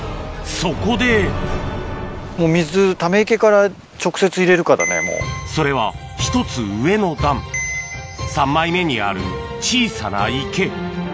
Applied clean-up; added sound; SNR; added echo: none; none; none; none.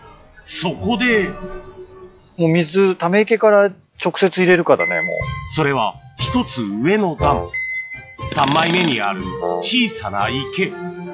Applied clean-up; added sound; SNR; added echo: classical method log-MMSE.